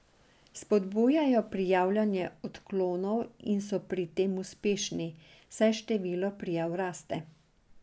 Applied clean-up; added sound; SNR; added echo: none; none; none; none.